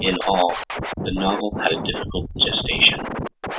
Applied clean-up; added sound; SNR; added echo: none; Scratching (performance technique); 6 dB; none.